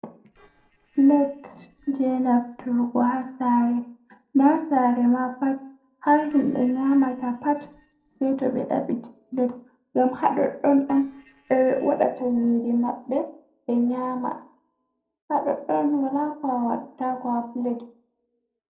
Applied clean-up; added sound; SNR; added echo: neural separator model SepFormer DNS4.